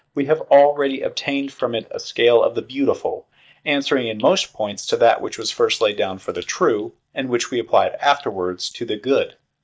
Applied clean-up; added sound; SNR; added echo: neural mask model DeepFilterNet 3.